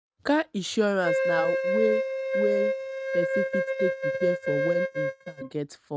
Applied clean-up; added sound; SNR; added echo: neural mask model RNNoise.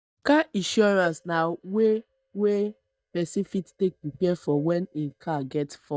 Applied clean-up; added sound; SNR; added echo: neural mask model DeepFilterNet 3.